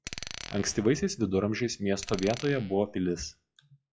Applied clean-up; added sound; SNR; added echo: classical method log-MMSE.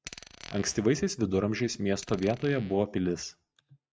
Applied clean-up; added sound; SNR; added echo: neural mask model RNNoise.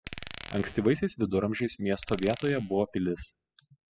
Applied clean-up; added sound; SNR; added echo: classical method spectral subtraction.